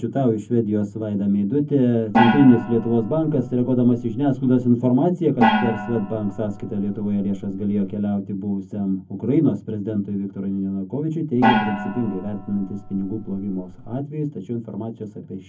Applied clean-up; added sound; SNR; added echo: none; Gong; 4 dB; reverberation time 0.3 s.